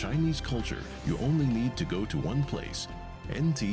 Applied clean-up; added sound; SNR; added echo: none; none; none; none.